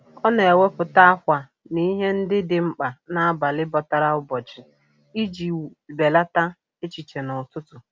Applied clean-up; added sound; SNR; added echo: none; none; none; none.